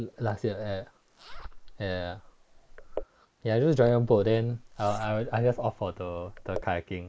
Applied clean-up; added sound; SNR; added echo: neural mask model Resemble Enhance denoiser.